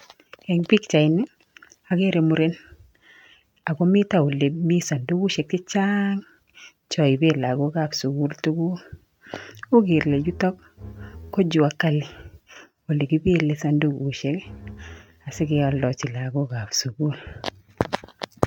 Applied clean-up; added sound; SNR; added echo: neural mask model RNNoise.